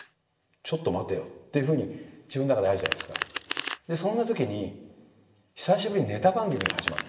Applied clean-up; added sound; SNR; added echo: none; Domestic sounds, home sounds; 9 dB; reverberation time 1.0 s.